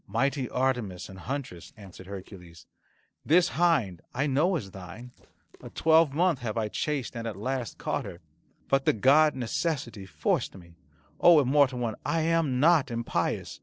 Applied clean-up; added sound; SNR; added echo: neural separator model SepFormer DNS4.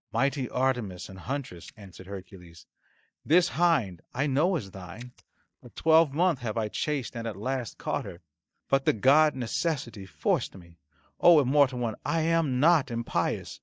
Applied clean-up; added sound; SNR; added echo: neural mask model DeepFilterNet 3.